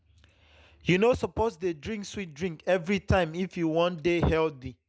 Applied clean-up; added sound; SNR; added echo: none; none; none; none.